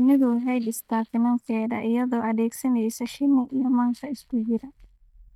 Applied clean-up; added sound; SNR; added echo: neural mask model DeepFilterNet 3.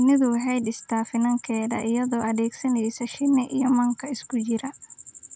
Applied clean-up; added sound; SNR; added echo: none; none; none; none.